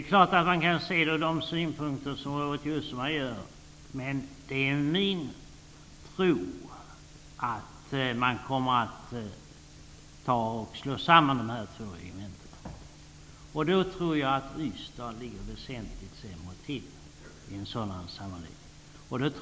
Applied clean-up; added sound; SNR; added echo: none; none; none; none.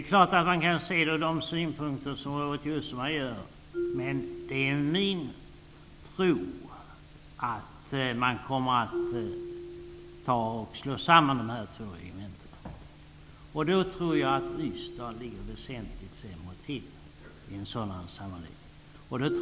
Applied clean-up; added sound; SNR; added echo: none; Marimba, xylophone; 12 dB; none.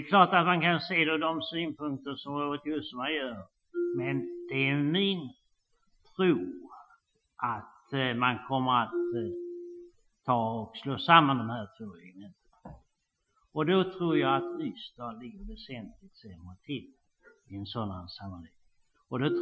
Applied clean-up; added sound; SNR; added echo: classical method Wiener filter.